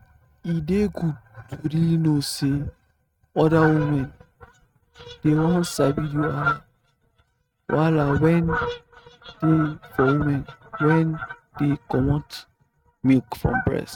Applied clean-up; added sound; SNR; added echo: neural mask model RNNoise.